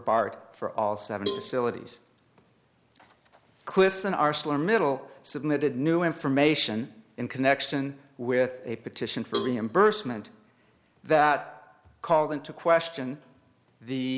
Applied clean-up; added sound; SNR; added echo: none; Cowbell; 10 dB; none.